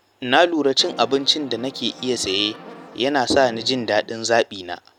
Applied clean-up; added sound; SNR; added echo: none; Brass instrument; 19 dB; none.